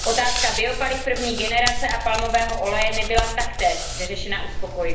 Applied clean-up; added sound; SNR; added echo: none; Hands; 2 dB; reverberation time 0.8 s.